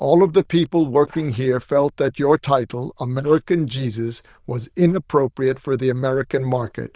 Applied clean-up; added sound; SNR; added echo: neural diffusion model UNIVERSE++.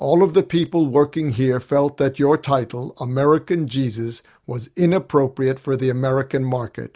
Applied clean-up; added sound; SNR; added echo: none; none; none; none.